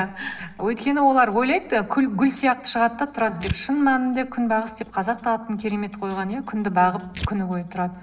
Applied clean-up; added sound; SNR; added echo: none; Tearing; 14 dB; reverberation time 1.0 s.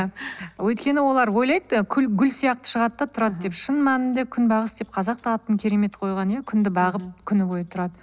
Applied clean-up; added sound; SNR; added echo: none; none; none; none.